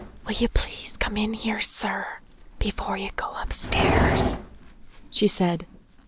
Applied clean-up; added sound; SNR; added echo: none; Livestock, farm animals, working animals; 3 dB; none.